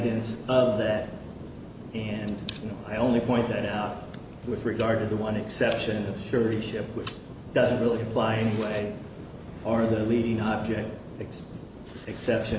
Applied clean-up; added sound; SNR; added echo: none; none; none; none.